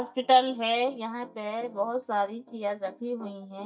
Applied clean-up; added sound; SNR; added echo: neural mask model DeepFilterNet 3.